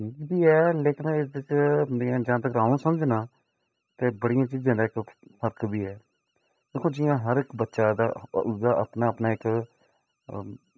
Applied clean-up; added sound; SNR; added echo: neural mask model DeepFilterNet 3.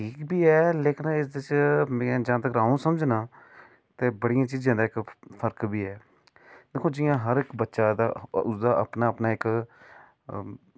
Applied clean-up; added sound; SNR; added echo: none; none; none; none.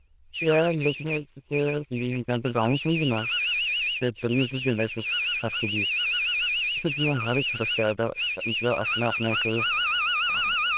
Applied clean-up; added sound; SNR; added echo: neural diffusion model UNIVERSE++.